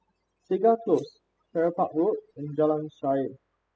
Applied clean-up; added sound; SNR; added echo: classical method spectral subtraction.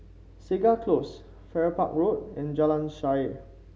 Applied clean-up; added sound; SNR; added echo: none; none; none; none.